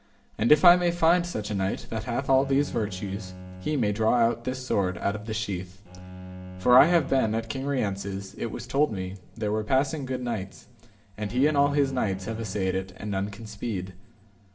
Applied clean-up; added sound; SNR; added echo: none; Bowed string instrument; 15 dB; reverberation time 0.7 s.